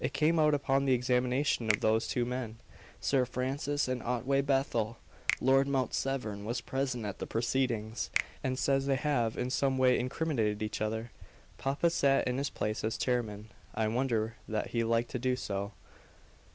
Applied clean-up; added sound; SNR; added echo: none; Finger snapping; 13 dB; none.